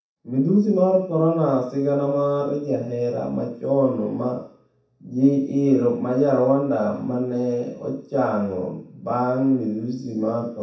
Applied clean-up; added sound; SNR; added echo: none; none; none; reverberation time 0.7 s.